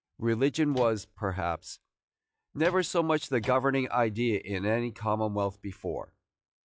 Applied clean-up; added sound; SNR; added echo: classical method log-MMSE.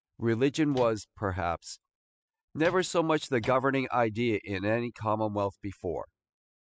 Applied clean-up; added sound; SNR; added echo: classical method spectral subtraction.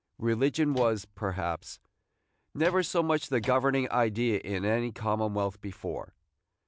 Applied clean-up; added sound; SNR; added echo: none; Microwave oven; 18 dB; none.